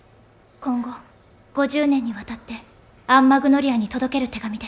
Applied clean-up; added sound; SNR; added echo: none; none; none; none.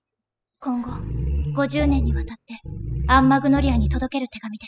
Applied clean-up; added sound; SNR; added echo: classical method spectral subtraction.